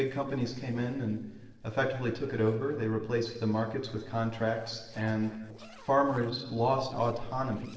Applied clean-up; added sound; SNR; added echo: neural separator model SepFormer DNS4.